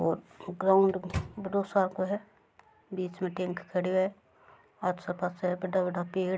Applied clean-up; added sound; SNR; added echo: none; Microwave oven; 8 dB; none.